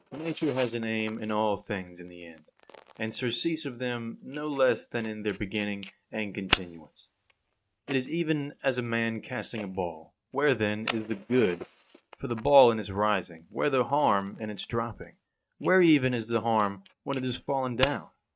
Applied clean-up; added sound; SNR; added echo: neural mask model RNNoise.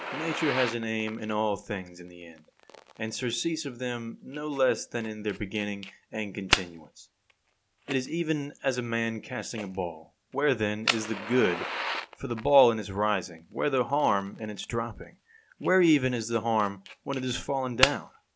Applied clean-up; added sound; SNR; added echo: none; Fire; 9 dB; none.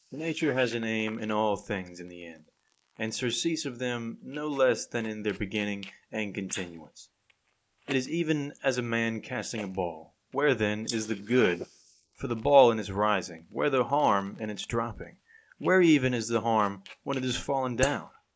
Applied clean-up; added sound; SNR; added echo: neural mask model Resemble Enhance denoiser.